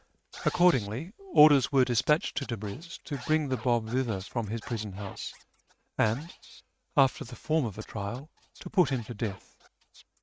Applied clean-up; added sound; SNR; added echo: neural mask model RNNoise.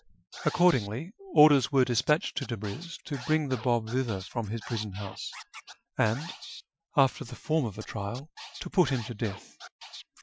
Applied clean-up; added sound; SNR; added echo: classical method Wiener filter.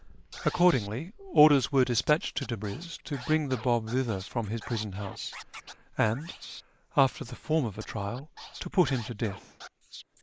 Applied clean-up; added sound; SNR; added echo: neural mask model Resemble Enhance denoiser.